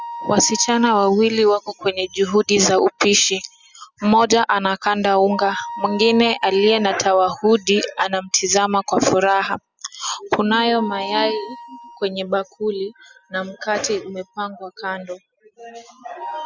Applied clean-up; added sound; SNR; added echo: classical method spectral subtraction.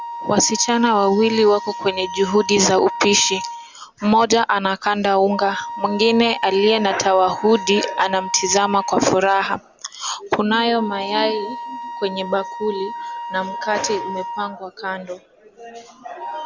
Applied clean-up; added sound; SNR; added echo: none; Wind instrument, woodwind instrument; 12 dB; none.